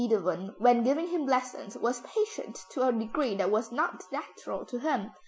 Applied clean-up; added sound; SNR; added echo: none; none; none; none.